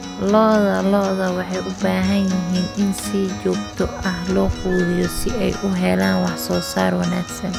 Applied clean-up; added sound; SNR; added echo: none; Squeak / Screech + Acoustic guitar; 9 dB; none.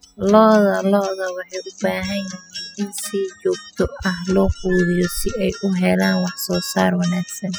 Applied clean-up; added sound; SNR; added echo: classical method spectral subtraction.